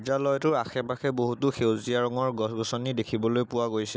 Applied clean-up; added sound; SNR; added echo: none; none; none; none.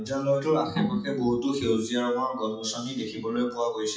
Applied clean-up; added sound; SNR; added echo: classical method WPE with log-MMSE.